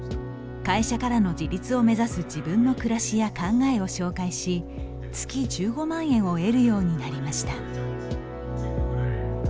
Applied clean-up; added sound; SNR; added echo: none; none; none; none.